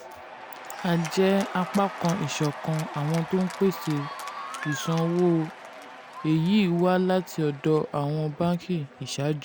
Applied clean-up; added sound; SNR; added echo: none; Applause / Cheering; 13 dB; none.